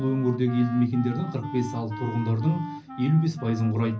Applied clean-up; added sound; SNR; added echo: none; Wind instrument, woodwind instrument; 14 dB; reverberation time 0.4 s.